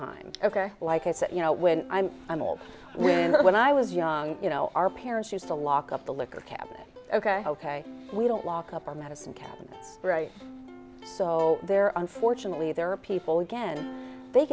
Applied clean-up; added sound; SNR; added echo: none; Plucked string instrument; 18 dB; none.